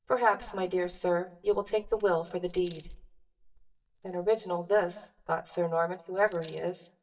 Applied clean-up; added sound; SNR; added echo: neural mask model DeepFilterNet 3.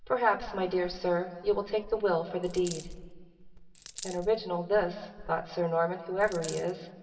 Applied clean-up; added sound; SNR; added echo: none; Coin (dropping); 15 dB; reverberation time 1.9 s.